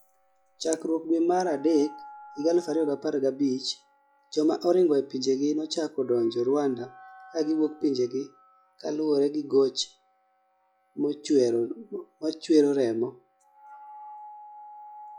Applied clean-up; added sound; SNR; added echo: classical method log-MMSE.